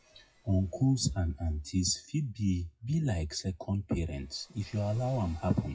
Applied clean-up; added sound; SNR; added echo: classical method WPE with log-MMSE.